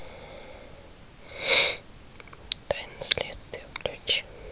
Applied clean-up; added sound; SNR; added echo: none; none; none; none.